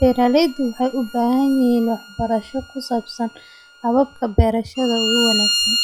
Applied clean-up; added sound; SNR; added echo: classical method log-MMSE.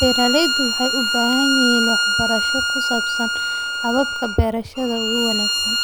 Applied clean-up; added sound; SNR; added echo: none; Bowed string instrument; -1 dB; none.